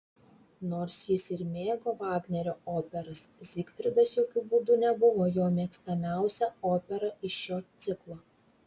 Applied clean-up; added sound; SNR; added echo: none; none; none; none.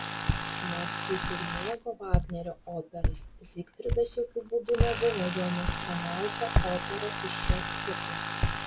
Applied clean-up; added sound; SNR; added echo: none; Walk, footsteps + Tools; -2 dB; none.